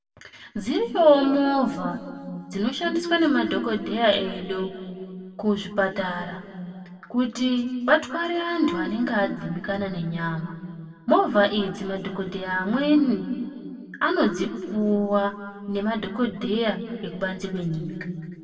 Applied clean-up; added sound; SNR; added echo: none; none; none; reverberation time 1.9 s.